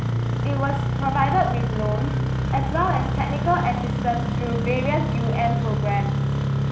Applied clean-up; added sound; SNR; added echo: none; Engine starting; -3 dB; none.